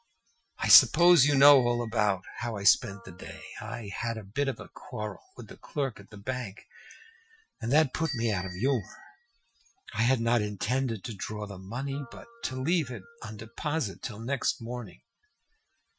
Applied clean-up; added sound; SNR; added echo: classical method Wiener filter.